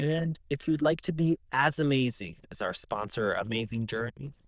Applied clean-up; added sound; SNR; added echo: neural diffusion model UNIVERSE++.